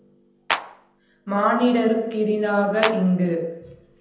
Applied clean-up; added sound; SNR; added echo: none; Clapping; 5 dB; reverberation time 0.8 s.